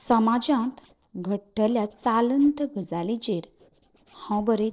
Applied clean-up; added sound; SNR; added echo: neural separator model SepFormer DNS4.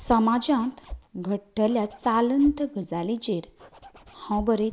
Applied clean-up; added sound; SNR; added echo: none; Zipper (clothing); 18 dB; none.